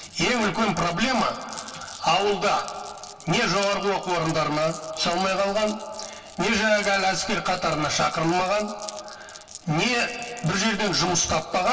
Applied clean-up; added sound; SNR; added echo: none; Glass; 18 dB; reverberation time 0.1 s.